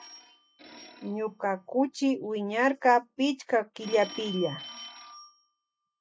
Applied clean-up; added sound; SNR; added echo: classical method log-MMSE.